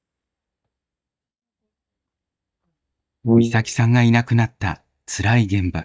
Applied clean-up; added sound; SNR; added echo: neural mask model DeepFilterNet 3.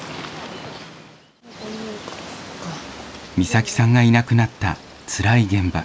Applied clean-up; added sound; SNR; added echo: none; none; none; none.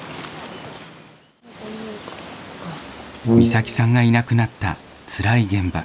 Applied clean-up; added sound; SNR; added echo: none; Brass instrument; -3 dB; none.